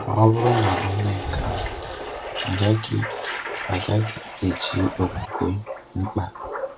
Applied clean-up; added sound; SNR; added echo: none; Zipper (clothing) + Toilet flush; 6 dB; none.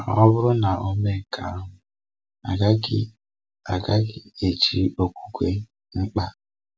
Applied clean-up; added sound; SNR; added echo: none; none; none; none.